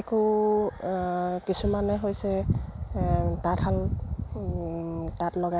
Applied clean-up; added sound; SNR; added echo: none; none; none; none.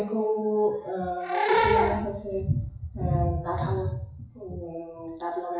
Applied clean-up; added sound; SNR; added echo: classical method WPE with log-MMSE.